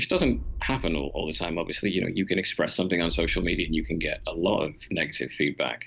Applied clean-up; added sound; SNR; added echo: none; Boom; 10 dB; none.